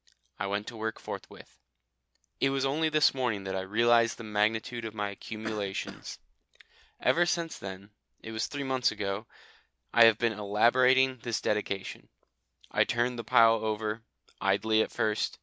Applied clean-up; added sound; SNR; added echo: none; Cough; 14 dB; none.